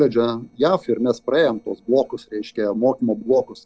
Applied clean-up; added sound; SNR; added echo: neural separator model SepFormer DNS4.